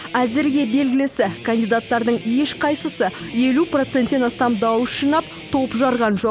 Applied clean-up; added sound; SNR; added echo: none; Guitar; 17 dB; none.